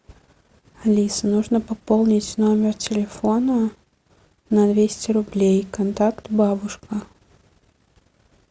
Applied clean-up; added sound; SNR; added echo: none; none; none; none.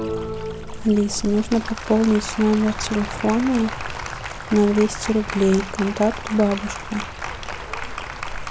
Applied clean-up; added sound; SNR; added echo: none; Applause + Stream; 8 dB; none.